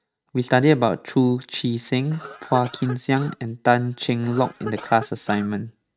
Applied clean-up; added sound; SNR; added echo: neural mask model RNNoise.